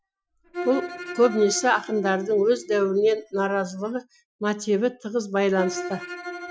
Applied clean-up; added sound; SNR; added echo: classical method Wiener filter.